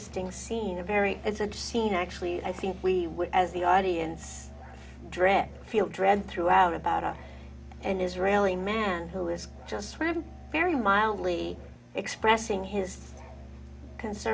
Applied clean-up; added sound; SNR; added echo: none; Musical instrument; 17 dB; none.